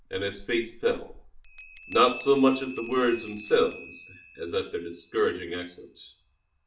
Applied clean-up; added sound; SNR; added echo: none; Bell; 9 dB; reverberation time 0.4 s.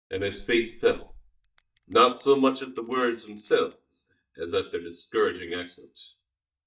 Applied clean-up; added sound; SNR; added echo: neural mask model DeepFilterNet 3.